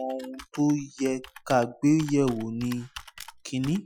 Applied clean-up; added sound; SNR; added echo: classical method Wiener filter.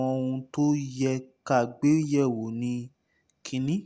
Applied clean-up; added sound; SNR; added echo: none; none; none; none.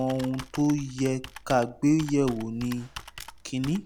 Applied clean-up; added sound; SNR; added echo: none; Computer keyboard; 16 dB; none.